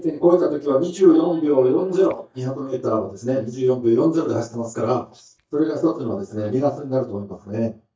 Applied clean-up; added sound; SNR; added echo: neural mask model DeepFilterNet 3.